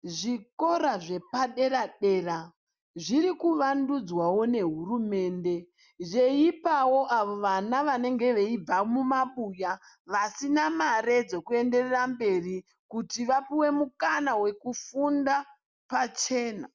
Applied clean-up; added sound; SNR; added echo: none; none; none; none.